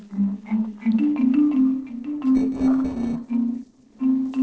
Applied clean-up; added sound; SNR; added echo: neural separator model SepFormer DNS4.